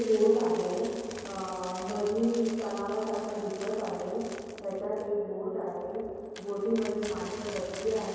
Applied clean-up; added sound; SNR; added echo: none; Coin (dropping); 16 dB; reverberation time 2.2 s.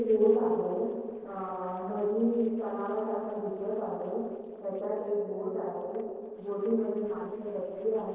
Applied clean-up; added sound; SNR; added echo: neural separator model SepFormer DNS4.